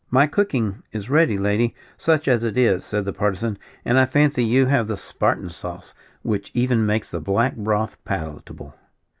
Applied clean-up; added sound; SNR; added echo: none; none; none; none.